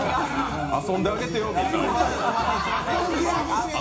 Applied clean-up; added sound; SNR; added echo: none; none; none; reverberation time 0.4 s.